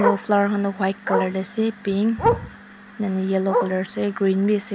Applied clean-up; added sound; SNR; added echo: none; Bark; 5 dB; none.